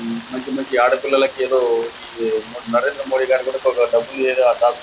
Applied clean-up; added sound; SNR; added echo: none; Rain; 16 dB; none.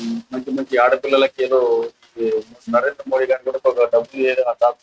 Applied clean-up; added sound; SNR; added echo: neural mask model RNNoise.